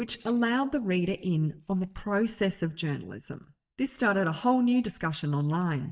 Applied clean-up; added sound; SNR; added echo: neural mask model DeepFilterNet 3.